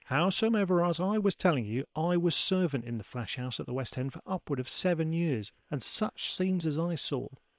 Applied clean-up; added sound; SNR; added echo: neural separator model SepFormer WHAM!.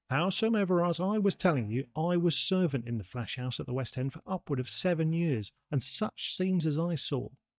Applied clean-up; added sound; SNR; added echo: neural mask model DeepFilterNet 3.